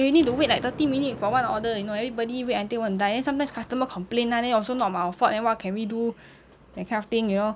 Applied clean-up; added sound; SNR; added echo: none; Thunder; 19 dB; none.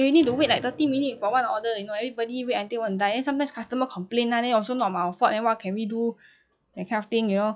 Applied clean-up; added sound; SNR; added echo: classical method log-MMSE.